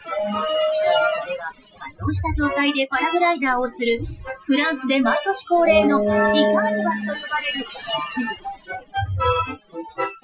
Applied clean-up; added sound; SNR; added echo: classical method Wiener filter.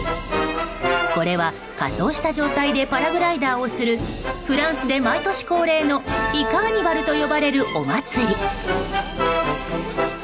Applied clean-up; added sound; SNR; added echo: none; none; none; none.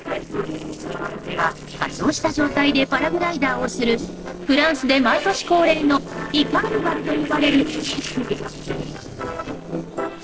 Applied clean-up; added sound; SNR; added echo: neural separator model SepFormer DNS4.